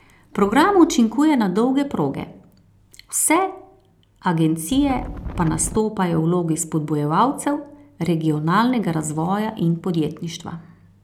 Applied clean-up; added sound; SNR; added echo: none; Wind; 10 dB; none.